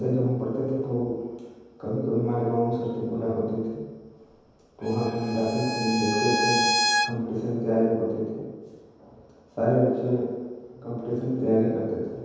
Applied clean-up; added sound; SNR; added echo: none; Bowed string instrument; 1 dB; reverberation time 1.2 s.